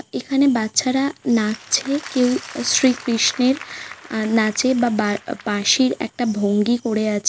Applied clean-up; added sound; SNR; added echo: none; Coin (dropping) / Glass + Applause; 20 dB; none.